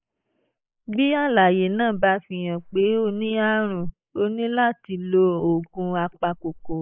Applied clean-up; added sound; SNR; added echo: neural mask model Resemble Enhance denoiser.